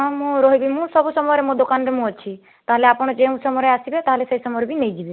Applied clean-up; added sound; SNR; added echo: none; none; none; none.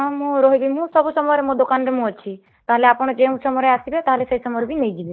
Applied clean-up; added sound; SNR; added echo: neural mask model DeepFilterNet 3.